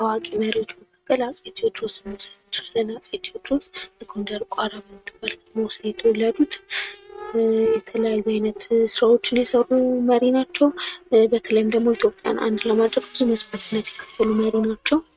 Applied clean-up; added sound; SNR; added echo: neural mask model RNNoise.